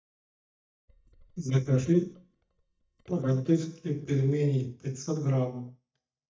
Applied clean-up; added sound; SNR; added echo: neural mask model DeepFilterNet 3.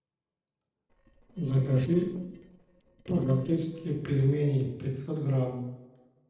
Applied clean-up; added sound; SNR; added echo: neural separator model SepFormer DNS4.